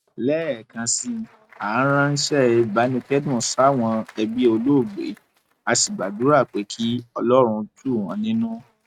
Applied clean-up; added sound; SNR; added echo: neural mask model RNNoise.